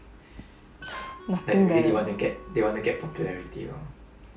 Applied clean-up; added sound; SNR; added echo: none; Wind instrument, woodwind instrument; 18 dB; none.